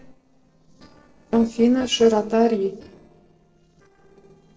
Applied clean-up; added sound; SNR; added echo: neural separator model SepFormer DNS4.